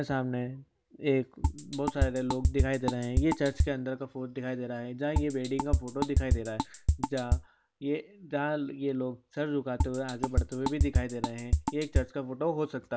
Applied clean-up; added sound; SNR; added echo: none; Drum kit; -3 dB; none.